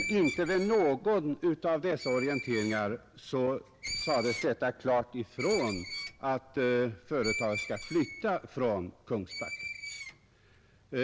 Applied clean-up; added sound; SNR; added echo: none; Screech; 11 dB; none.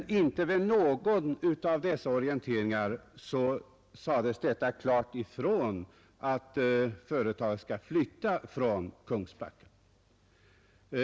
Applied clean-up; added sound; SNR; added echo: none; none; none; none.